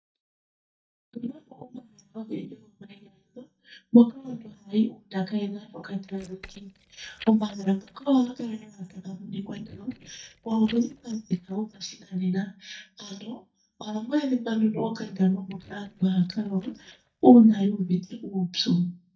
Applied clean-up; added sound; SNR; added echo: neural mask model DeepFilterNet 3.